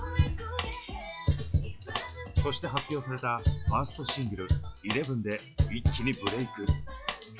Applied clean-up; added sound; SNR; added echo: classical method log-MMSE.